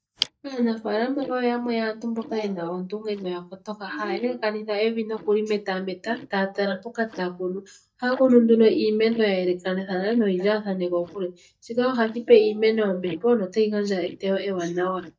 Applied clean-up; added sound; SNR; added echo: neural mask model DeepFilterNet 3.